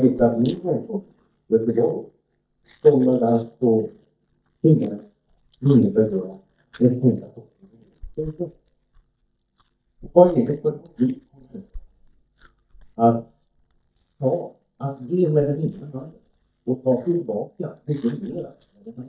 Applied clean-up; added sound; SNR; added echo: neural mask model DeepFilterNet 3.